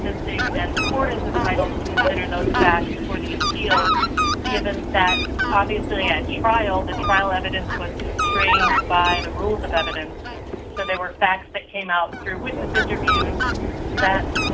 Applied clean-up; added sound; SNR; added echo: none; Fowl; -2 dB; none.